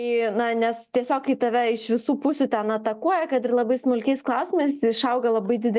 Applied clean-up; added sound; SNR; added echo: none; none; none; none.